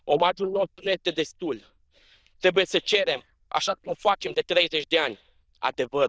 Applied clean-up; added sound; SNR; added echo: neural diffusion model UNIVERSE++.